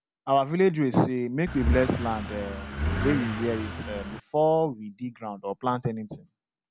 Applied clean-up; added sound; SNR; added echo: none; Accelerating, revving, vroom / Car; 3 dB; none.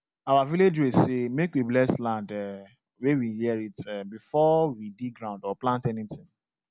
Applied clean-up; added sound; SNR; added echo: none; none; none; none.